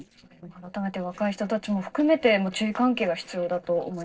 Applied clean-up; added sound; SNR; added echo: neural separator model SepFormer DNS4.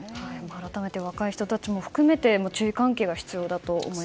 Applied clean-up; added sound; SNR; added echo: none; none; none; none.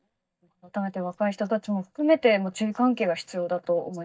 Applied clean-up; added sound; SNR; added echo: neural mask model DeepFilterNet 3.